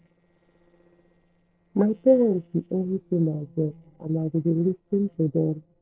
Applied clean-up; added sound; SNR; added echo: neural separator model SepFormer DNS4.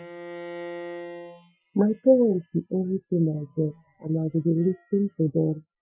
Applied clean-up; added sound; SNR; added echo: classical method Wiener filter.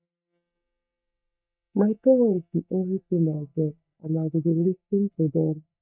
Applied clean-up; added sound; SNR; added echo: neural mask model DeepFilterNet 3.